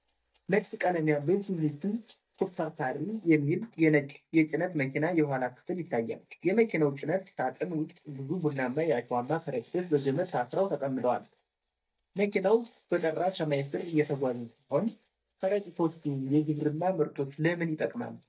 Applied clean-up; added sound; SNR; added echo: neural mask model DeepFilterNet 3.